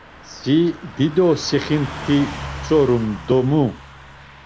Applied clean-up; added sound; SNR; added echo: none; Car passing by / Truck; 14 dB; none.